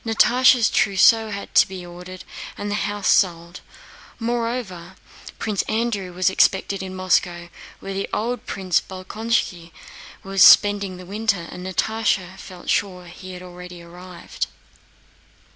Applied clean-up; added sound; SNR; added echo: none; none; none; none.